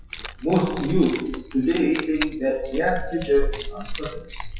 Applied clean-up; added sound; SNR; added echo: classical method WPE with log-MMSE.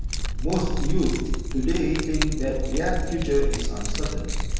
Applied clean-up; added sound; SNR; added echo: none; Keys jangling; -2 dB; reverberation time 1.2 s.